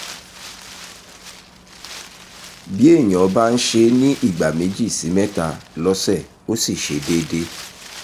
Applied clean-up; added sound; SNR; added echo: none; Wind; 18 dB; none.